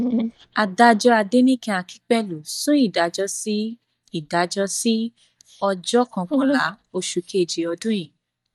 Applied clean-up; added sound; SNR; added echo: neural mask model DeepFilterNet 3.